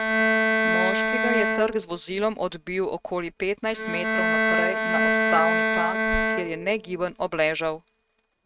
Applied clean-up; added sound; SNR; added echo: neural mask model RNNoise.